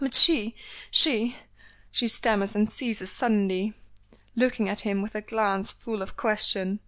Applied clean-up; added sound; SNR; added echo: none; none; none; none.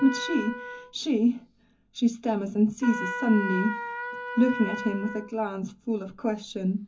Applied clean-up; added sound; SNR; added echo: none; Trumpet; 10 dB; reverberation time 0.3 s.